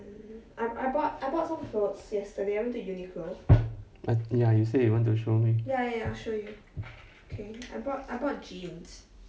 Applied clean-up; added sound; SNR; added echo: none; none; none; none.